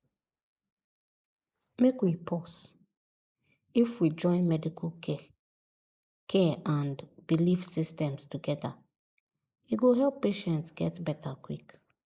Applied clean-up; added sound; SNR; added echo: neural mask model Resemble Enhance denoiser.